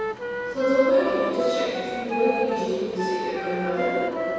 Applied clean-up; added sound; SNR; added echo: none; Wind instrument, woodwind instrument; 5 dB; reverberation time 2.1 s.